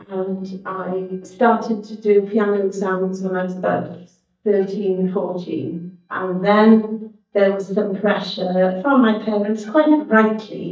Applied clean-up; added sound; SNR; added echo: neural mask model DeepFilterNet 3.